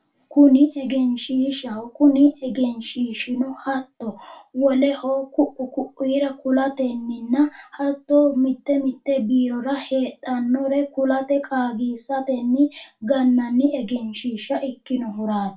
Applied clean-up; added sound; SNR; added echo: none; none; none; reverberation time 0.2 s.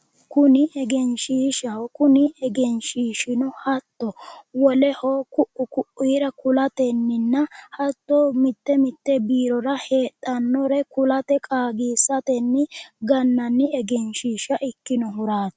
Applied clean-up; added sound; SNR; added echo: none; none; none; none.